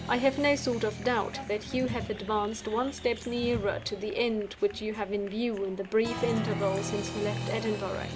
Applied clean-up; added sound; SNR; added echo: none; Applause; 8 dB; none.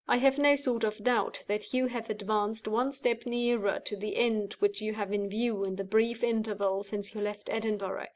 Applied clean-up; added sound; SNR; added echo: none; none; none; none.